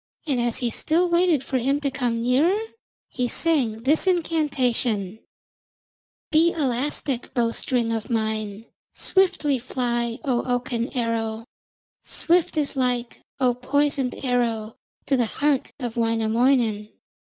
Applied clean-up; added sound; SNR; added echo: none; none; none; none.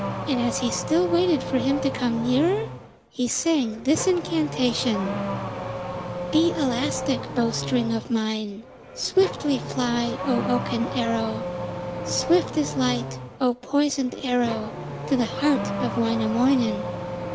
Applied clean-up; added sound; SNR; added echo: none; Accelerating, revving, vroom / Car; 7 dB; none.